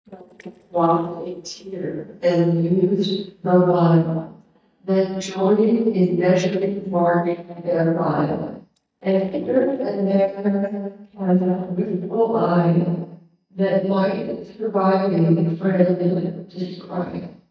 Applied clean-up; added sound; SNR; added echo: neural mask model DeepFilterNet 3.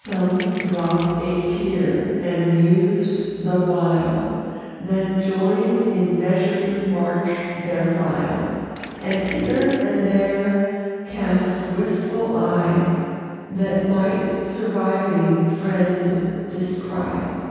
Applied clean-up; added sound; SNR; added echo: none; Sink (filling or washing); 14 dB; reverberation time 2.2 s.